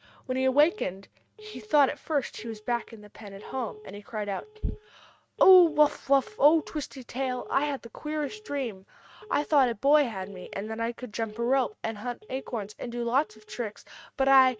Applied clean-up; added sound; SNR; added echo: neural mask model RNNoise.